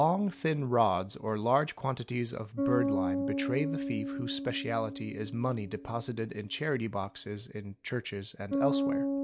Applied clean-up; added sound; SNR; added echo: none; Bass guitar; 3 dB; none.